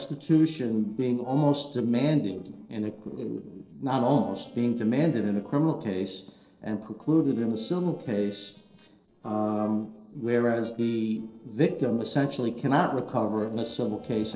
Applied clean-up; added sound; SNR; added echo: neural separator model SepFormer DNS4.